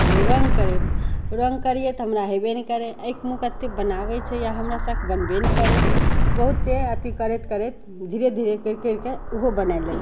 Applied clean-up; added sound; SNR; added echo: none; Explosion; -3 dB; none.